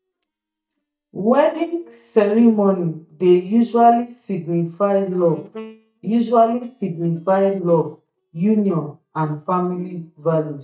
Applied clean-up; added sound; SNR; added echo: neural mask model DeepFilterNet 3.